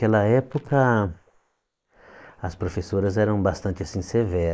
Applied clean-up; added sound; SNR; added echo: neural mask model Resemble Enhance denoiser.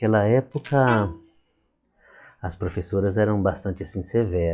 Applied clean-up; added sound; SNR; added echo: classical method log-MMSE.